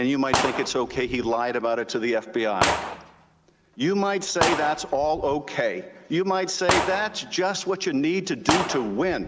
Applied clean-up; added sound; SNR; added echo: none; Gunshot, gunfire; 5 dB; none.